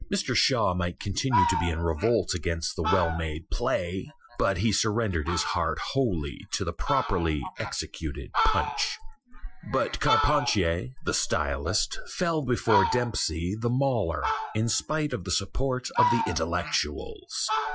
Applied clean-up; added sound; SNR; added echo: classical method Wiener filter.